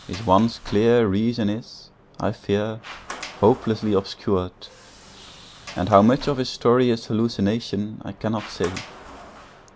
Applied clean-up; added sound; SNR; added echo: none; Sliding door; 19 dB; none.